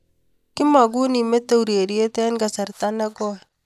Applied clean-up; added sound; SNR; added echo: neural mask model DeepFilterNet 3.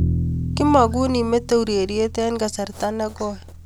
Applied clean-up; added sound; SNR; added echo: none; Bowed string instrument; 6 dB; none.